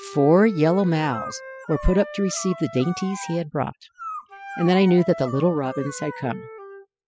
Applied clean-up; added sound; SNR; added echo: classical method spectral subtraction.